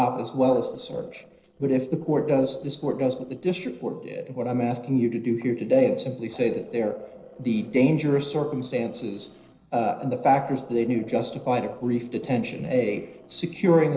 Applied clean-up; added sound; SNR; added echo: neural separator model SepFormer DNS4.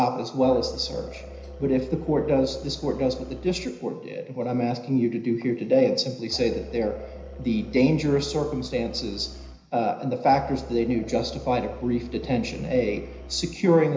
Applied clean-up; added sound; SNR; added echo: none; Musical instrument; 15 dB; reverberation time 0.9 s.